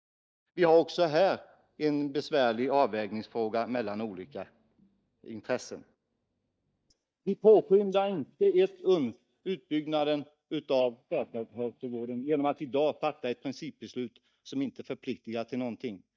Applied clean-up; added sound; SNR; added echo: neural mask model DeepFilterNet 3.